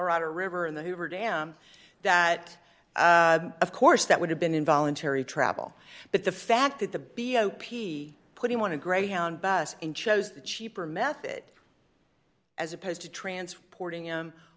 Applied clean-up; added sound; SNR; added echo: none; none; none; none.